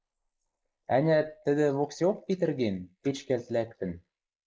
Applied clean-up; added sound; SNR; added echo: neural mask model Resemble Enhance denoiser.